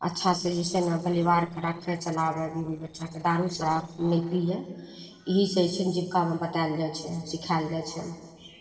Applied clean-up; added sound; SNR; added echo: neural separator model SepFormer DNS4.